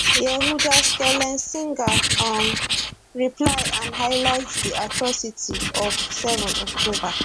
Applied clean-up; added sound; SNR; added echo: none; Writing; -2 dB; none.